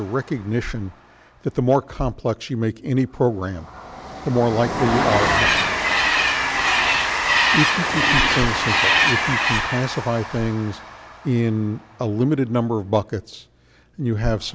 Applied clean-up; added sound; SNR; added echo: none; Train; 0 dB; none.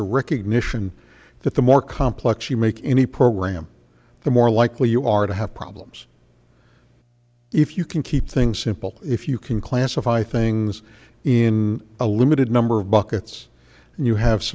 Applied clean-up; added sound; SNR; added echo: none; none; none; none.